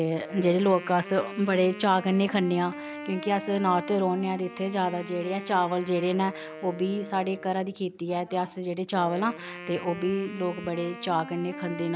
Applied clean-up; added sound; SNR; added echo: none; Wind instrument, woodwind instrument; 14 dB; none.